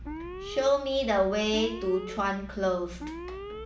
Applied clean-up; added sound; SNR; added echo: none; Alarm; 12 dB; none.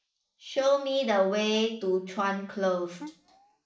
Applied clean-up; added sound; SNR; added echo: neural mask model Resemble Enhance denoiser.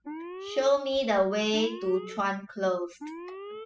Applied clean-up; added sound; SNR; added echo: classical method spectral subtraction.